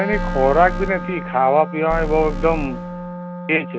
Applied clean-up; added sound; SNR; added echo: none; Alarm + Wind instrument, woodwind instrument; 6 dB; none.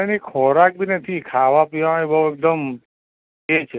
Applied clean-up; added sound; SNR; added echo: none; none; none; none.